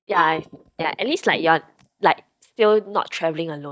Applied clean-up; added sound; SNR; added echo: neural mask model DeepFilterNet 3.